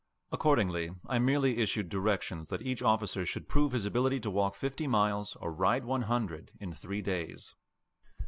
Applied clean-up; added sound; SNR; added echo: none; none; none; none.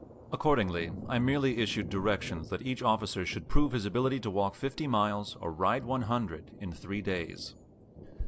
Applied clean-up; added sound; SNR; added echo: none; Thunder; 16 dB; none.